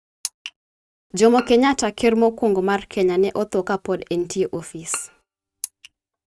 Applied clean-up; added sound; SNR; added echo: neural mask model RNNoise.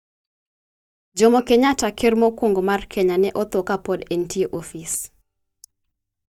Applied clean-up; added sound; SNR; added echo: neural mask model DeepFilterNet 3.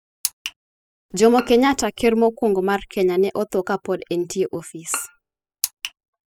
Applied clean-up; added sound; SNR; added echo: classical method spectral subtraction.